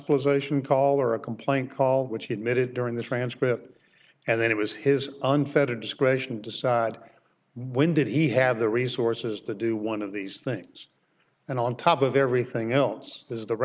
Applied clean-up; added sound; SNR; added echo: none; none; none; none.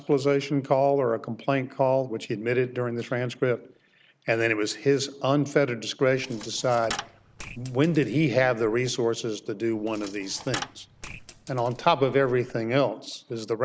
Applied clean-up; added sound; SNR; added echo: none; Coin (dropping); 16 dB; none.